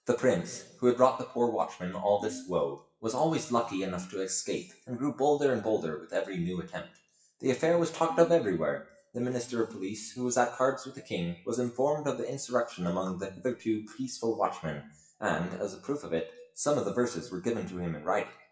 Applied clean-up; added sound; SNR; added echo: classical method WPE with log-MMSE.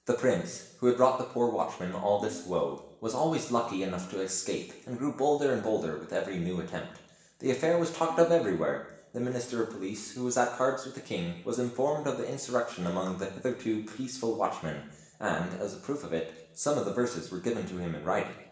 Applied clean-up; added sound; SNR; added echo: none; Ringtone; 18 dB; reverberation time 0.8 s.